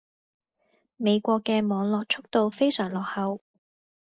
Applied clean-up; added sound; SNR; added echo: neural mask model Resemble Enhance denoiser.